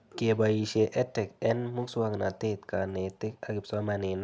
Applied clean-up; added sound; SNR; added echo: none; none; none; none.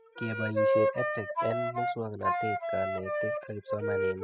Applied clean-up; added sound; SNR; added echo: classical method spectral subtraction.